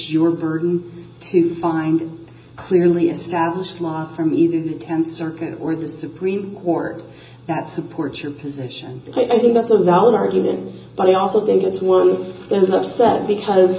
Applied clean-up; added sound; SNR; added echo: none; none; none; reverberation time 0.2 s.